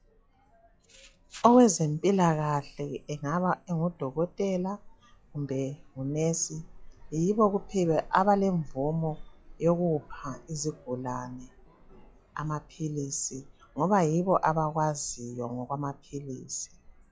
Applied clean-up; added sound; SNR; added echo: classical method log-MMSE.